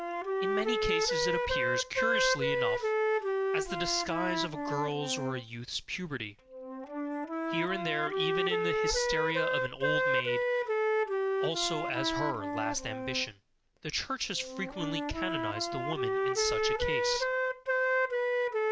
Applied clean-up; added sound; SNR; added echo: none; Wind instrument, woodwind instrument; -5 dB; none.